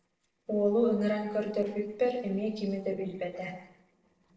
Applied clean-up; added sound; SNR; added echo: neural separator model SepFormer DNS4.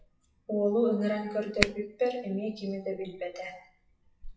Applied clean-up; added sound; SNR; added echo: classical method WPE with log-MMSE.